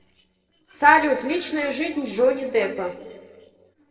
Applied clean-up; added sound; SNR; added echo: neural separator model SepFormer DNS4.